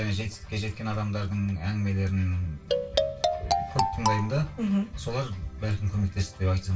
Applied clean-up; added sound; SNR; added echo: none; Marimba, xylophone; 0 dB; reverberation time 0.2 s.